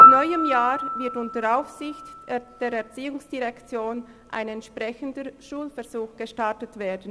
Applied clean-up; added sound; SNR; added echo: none; Piano; -5 dB; none.